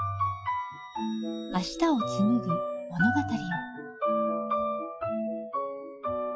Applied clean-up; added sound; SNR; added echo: classical method Wiener filter.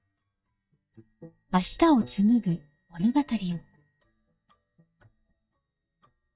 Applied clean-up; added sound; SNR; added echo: neural mask model DeepFilterNet 3.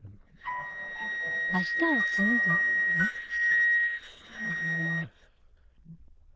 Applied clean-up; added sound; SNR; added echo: neural diffusion model UNIVERSE++.